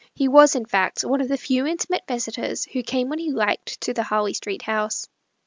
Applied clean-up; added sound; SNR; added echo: none; none; none; none.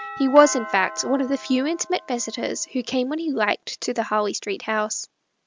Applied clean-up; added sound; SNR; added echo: none; Doorbell; 17 dB; none.